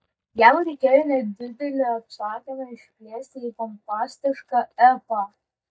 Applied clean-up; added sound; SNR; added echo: neural mask model DeepFilterNet 3.